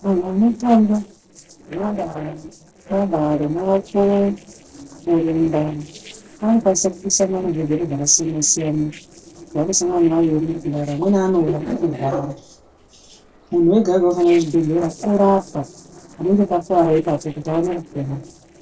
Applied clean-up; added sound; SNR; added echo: neural separator model SepFormer DNS4.